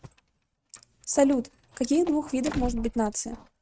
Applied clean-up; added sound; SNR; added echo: neural mask model RNNoise.